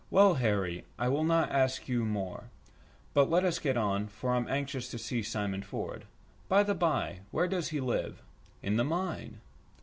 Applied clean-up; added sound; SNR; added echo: none; none; none; none.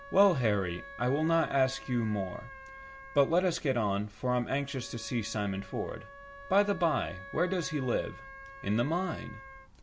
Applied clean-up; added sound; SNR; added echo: none; Wind instrument, woodwind instrument; 17 dB; none.